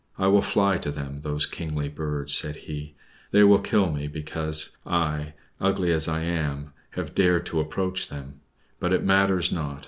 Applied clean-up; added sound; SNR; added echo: none; none; none; none.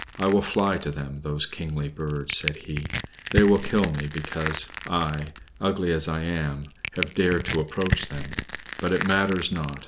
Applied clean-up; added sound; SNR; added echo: none; Crushing; 6 dB; none.